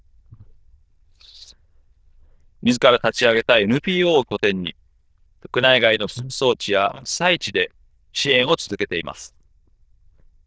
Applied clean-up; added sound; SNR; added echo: neural diffusion model UNIVERSE++.